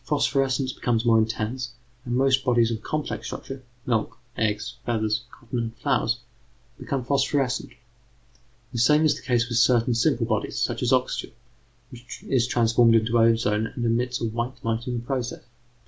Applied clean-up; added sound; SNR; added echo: none; none; none; none.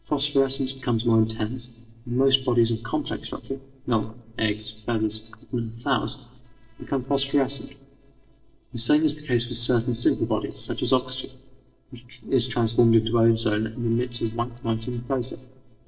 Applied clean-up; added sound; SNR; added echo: neural separator model SepFormer DNS4.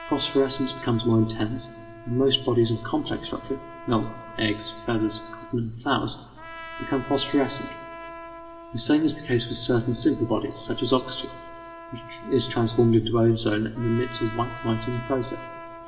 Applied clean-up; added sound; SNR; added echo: none; Trumpet; 16 dB; reverberation time 2.4 s.